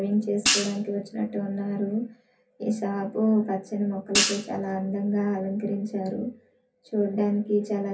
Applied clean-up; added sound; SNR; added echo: none; Hi-hat; 0 dB; reverberation time 0.3 s.